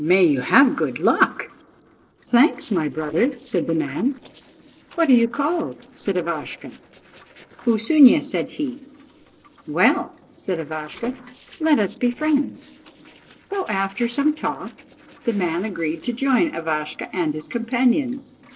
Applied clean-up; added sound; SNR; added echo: neural separator model SepFormer DNS4.